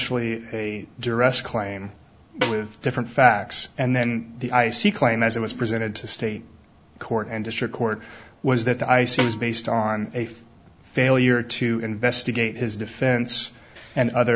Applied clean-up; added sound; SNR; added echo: none; Snare drum; 8 dB; none.